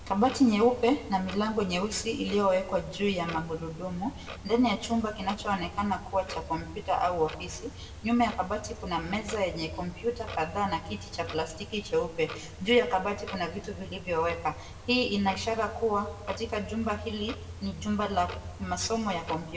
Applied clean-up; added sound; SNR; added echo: none; Clock; 13 dB; reverberation time 1.1 s.